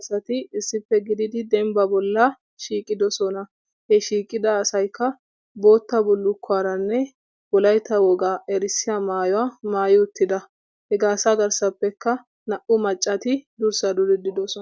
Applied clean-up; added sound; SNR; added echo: none; none; none; none.